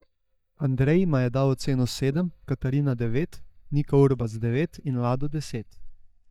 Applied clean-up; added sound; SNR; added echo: neural mask model DeepFilterNet 3.